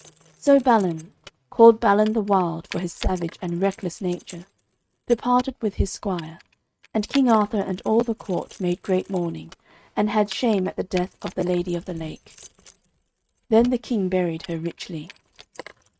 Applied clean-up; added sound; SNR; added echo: neural mask model RNNoise.